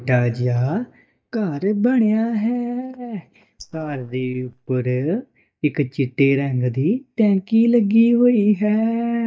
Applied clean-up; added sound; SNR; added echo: neural mask model DeepFilterNet 3.